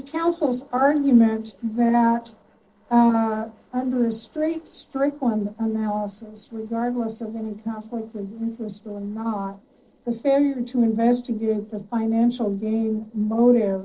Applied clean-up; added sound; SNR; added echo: neural separator model SepFormer DNS4.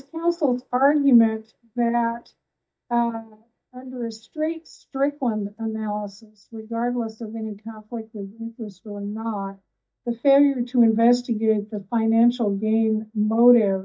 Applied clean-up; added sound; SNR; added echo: neural mask model DeepFilterNet 3.